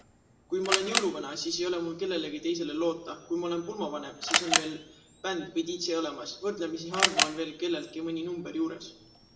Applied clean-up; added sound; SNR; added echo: none; Camera; 2 dB; reverberation time 0.9 s.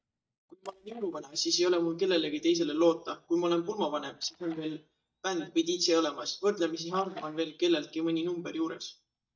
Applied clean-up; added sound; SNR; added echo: neural mask model DeepFilterNet 3.